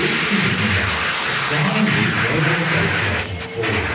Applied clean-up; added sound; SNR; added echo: none; Domestic sounds, home sounds; -1 dB; reverberation time 1.1 s.